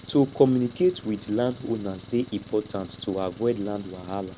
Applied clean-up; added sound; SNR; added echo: none; Engine; 18 dB; none.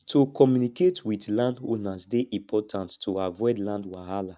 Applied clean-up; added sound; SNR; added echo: none; none; none; none.